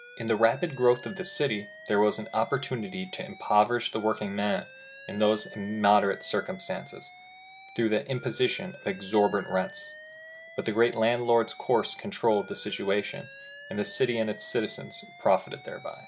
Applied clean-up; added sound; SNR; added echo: none; Alarm; 19 dB; none.